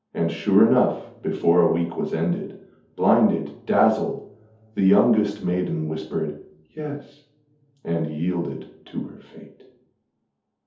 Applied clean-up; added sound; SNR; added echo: none; none; none; reverberation time 0.6 s.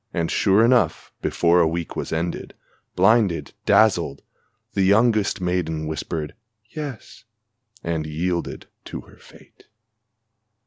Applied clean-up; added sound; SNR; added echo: none; none; none; none.